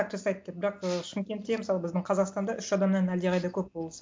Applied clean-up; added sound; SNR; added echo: none; none; none; none.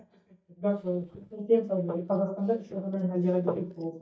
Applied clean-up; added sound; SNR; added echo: neural mask model DeepFilterNet 3.